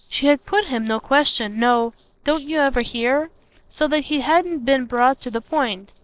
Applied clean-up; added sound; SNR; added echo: neural separator model SepFormer DNS4.